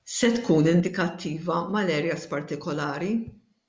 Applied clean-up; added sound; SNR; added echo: none; none; none; none.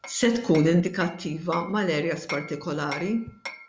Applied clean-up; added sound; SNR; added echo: none; Hammer; 16 dB; none.